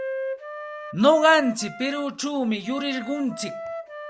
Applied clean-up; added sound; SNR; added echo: none; Wind instrument, woodwind instrument; 10 dB; none.